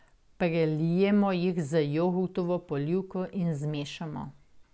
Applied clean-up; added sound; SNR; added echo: none; none; none; none.